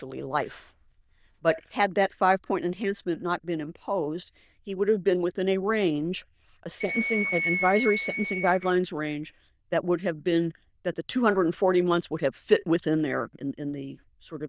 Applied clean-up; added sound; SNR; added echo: neural diffusion model UNIVERSE++.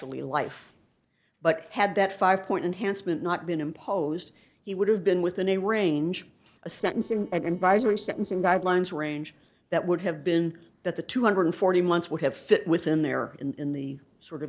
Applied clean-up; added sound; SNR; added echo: neural separator model SepFormer DNS4.